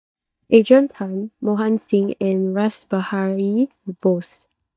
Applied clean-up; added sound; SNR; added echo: neural mask model DeepFilterNet 3.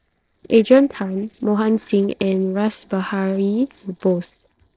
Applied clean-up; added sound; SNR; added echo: neural separator model SepFormer DNS4.